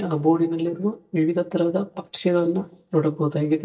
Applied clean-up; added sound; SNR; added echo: neural mask model DeepFilterNet 3.